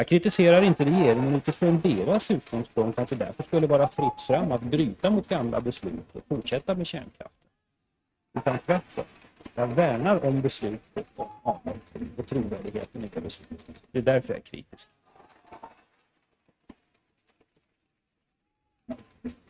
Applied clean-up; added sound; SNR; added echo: neural mask model RNNoise.